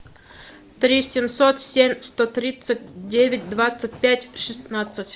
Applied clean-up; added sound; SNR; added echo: none; none; none; none.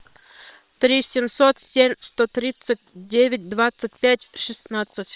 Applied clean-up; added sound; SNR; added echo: neural separator model SepFormer WHAM!.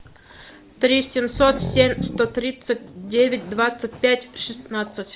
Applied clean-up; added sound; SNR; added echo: none; Growling; 9 dB; none.